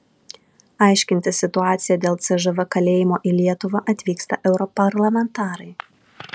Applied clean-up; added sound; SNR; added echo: none; none; none; none.